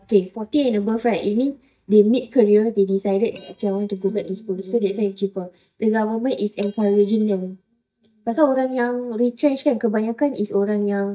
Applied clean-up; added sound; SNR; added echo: neural mask model DeepFilterNet 3.